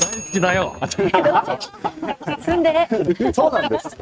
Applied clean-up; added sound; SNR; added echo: neural mask model RNNoise.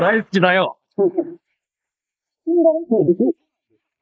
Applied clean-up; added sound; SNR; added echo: neural mask model Resemble Enhance denoiser.